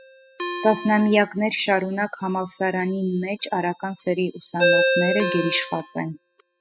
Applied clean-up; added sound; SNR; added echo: classical method spectral subtraction.